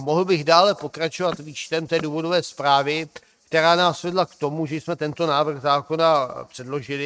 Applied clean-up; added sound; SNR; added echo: neural mask model RNNoise.